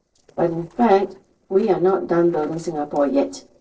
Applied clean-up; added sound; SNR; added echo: neural separator model SepFormer DNS4.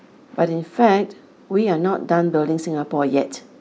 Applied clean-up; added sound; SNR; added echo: none; none; none; none.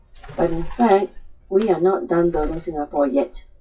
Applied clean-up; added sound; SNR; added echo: classical method WPE with log-MMSE.